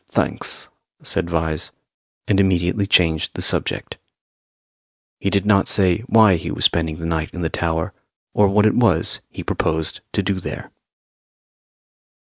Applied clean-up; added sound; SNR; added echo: none; none; none; none.